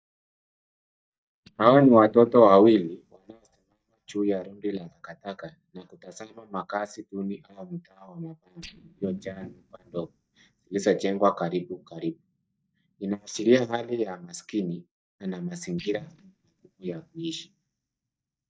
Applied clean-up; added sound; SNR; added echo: neural mask model DeepFilterNet 3.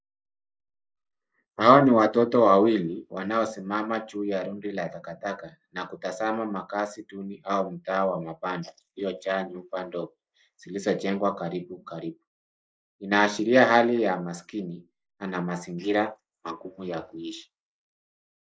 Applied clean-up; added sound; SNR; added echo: neural mask model Resemble Enhance denoiser.